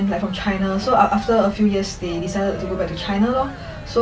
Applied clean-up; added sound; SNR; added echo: none; Cheering; 17 dB; none.